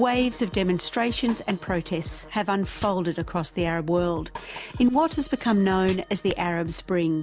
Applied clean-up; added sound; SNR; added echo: none; none; none; none.